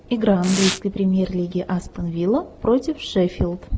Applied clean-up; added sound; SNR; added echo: none; Domestic sounds, home sounds; 12 dB; none.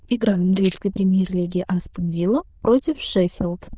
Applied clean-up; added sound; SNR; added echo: neural diffusion model UNIVERSE++.